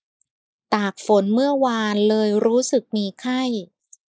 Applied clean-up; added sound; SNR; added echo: neural mask model Resemble Enhance denoiser.